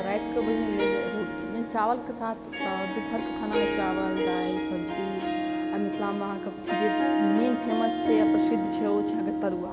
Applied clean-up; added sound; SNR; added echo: none; Harp; -3 dB; none.